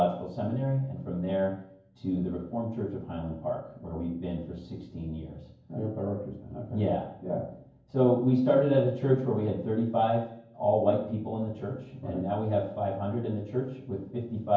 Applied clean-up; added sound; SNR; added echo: none; none; none; reverberation time 0.9 s.